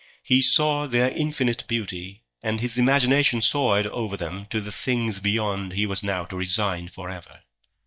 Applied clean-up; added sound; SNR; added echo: neural mask model DeepFilterNet 3.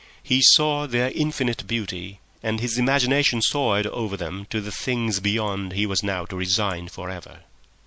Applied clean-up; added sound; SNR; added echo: none; none; none; none.